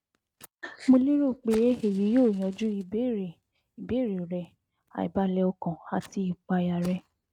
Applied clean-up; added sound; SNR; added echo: neural mask model RNNoise.